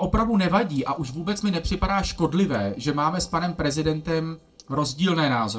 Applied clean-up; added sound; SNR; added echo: neural separator model SepFormer DNS4.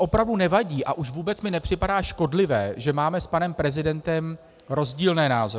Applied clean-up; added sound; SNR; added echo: none; none; none; none.